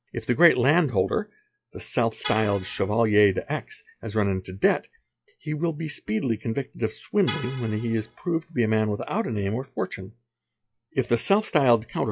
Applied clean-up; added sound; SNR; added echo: classical method log-MMSE.